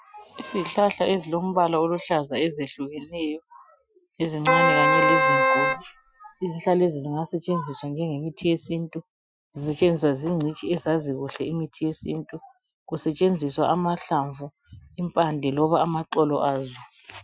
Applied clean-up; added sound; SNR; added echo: classical method Wiener filter.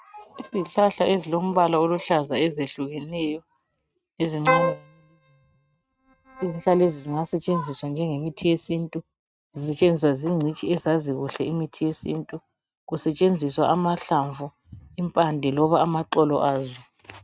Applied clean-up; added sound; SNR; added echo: neural mask model RNNoise.